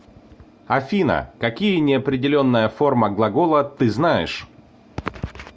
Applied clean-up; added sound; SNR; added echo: none; none; none; none.